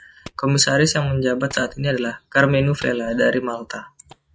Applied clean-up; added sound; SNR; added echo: neural mask model RNNoise.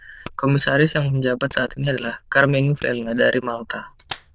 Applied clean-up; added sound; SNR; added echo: neural diffusion model UNIVERSE++.